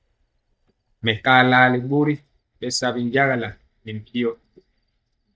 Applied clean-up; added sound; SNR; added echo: neural mask model DeepFilterNet 3.